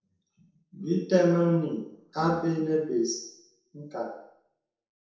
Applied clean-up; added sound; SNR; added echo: neural separator model SepFormer DNS4.